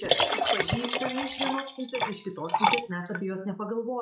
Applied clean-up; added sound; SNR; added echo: classical method log-MMSE.